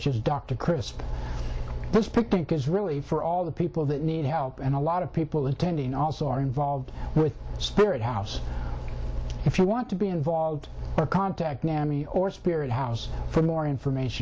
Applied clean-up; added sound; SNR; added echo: none; none; none; none.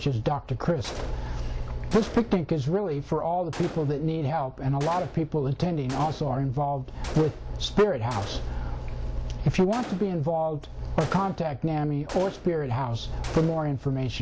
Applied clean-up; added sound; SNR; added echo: none; Gunshot, gunfire; 17 dB; none.